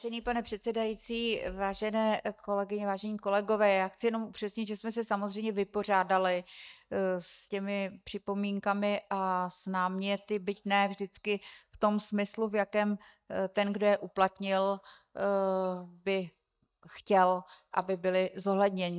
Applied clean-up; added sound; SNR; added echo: neural mask model DeepFilterNet 3.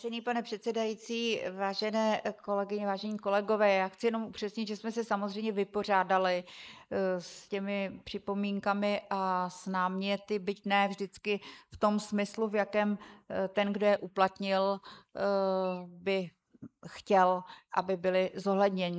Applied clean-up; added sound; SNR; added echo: neural mask model Resemble Enhance denoiser.